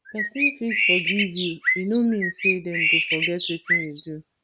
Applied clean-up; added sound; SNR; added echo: none; Bird; -3 dB; none.